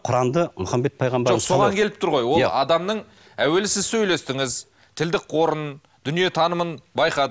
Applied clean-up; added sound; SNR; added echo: none; none; none; none.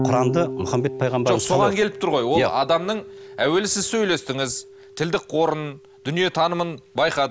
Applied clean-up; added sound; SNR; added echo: none; Electric guitar / Bass guitar; 11 dB; none.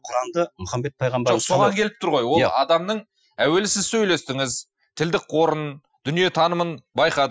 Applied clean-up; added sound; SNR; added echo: classical method Wiener filter.